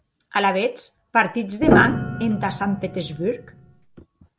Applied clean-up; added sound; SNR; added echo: none; Piano; 1 dB; none.